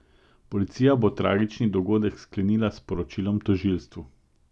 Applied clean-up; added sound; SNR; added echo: none; none; none; none.